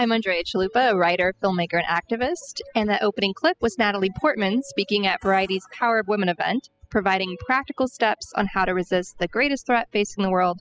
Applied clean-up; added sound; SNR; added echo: classical method spectral subtraction.